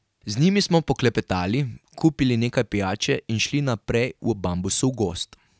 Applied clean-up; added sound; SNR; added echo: none; none; none; none.